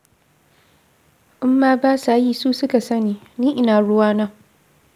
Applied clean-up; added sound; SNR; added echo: none; none; none; none.